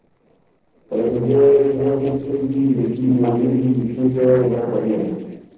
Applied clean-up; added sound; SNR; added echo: neural separator model SepFormer DNS4.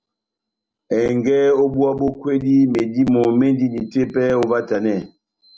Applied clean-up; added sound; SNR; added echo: none; none; none; none.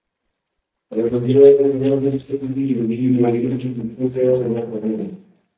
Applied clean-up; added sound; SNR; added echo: neural mask model DeepFilterNet 3.